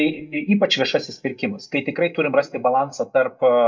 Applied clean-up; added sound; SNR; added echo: neural mask model DeepFilterNet 3.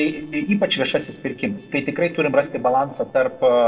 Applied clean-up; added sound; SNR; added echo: neural separator model SepFormer DNS4.